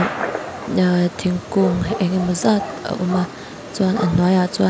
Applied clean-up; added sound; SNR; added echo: none; Gunshot, gunfire; 9 dB; none.